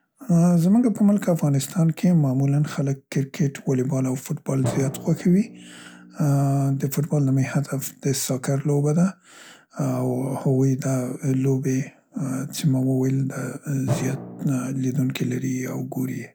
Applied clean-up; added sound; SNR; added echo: none; Drum; 17 dB; none.